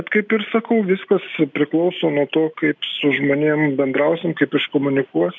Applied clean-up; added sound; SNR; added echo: none; none; none; none.